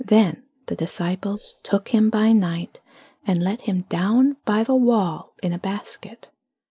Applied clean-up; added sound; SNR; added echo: neural mask model Resemble Enhance denoiser.